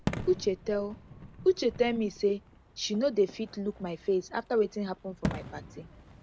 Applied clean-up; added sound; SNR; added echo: none; Fireworks; 11 dB; none.